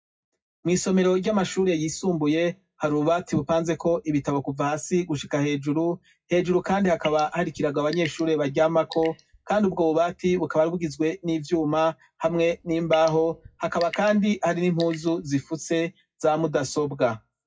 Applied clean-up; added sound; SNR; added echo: classical method WPE with log-MMSE.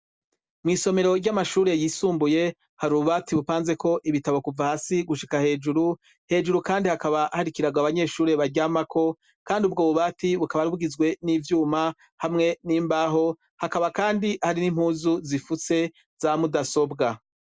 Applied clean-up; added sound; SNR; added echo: none; none; none; none.